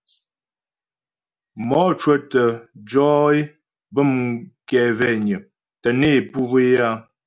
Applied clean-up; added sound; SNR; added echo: none; none; none; none.